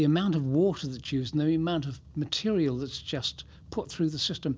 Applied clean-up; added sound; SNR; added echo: none; none; none; none.